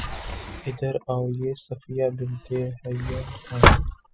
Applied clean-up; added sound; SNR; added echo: classical method spectral subtraction.